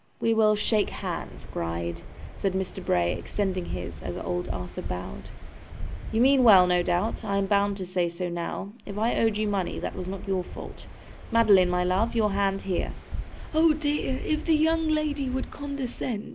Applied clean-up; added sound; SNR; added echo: none; Waves, surf; 9 dB; none.